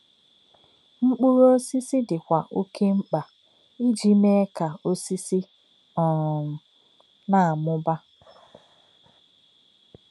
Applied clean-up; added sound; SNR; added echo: none; none; none; none.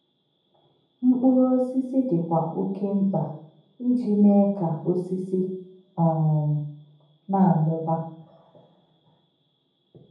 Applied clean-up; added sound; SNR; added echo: none; none; none; reverberation time 0.7 s.